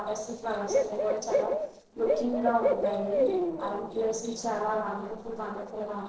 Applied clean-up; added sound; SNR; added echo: neural separator model SepFormer DNS4.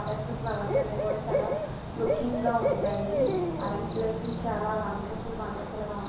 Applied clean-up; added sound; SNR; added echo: none; Cricket / Bird; -2 dB; reverberation time 0.9 s.